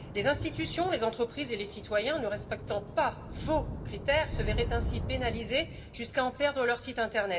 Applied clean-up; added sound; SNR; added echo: none; Thunder / Rain; 6 dB; reverberation time 1.4 s.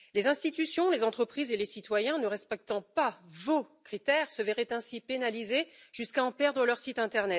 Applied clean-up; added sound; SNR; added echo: none; none; none; none.